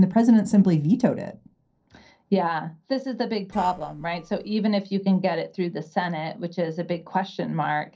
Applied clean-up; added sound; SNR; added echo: neural separator model SepFormer DNS4.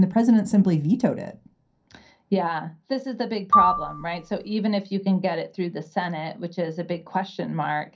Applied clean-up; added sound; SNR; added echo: none; Marimba, xylophone; 1 dB; reverberation time 0.3 s.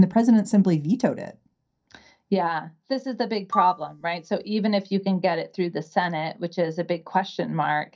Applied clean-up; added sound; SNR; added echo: neural mask model DeepFilterNet 3.